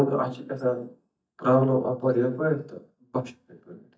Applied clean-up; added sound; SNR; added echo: neural mask model DeepFilterNet 3.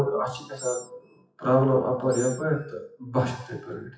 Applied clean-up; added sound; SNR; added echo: classical method WPE with log-MMSE.